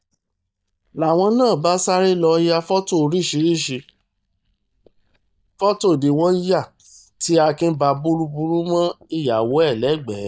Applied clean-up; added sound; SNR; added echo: neural mask model DeepFilterNet 3.